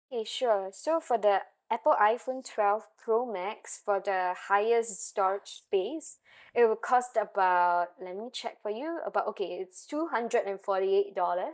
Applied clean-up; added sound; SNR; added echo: neural mask model DeepFilterNet 3.